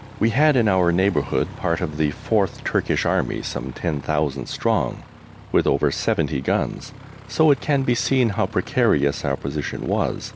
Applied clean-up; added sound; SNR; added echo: none; Aircraft; 18 dB; none.